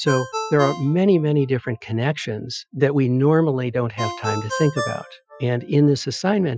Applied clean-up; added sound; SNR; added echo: classical method Wiener filter.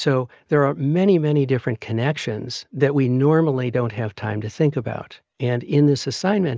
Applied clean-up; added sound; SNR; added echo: none; none; none; none.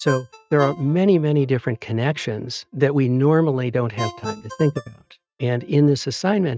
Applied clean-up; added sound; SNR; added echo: neural mask model RNNoise.